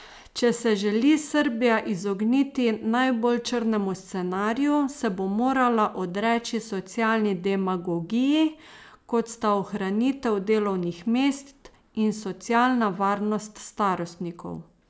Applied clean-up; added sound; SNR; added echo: none; none; none; none.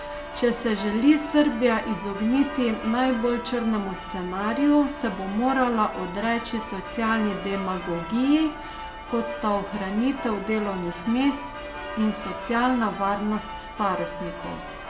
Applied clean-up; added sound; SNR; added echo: none; Church bell; 10 dB; reverberation time 0.6 s.